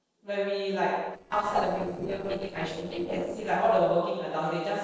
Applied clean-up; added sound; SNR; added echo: neural separator model SepFormer DNS4.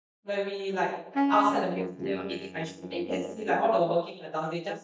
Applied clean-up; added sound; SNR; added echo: neural mask model DeepFilterNet 3.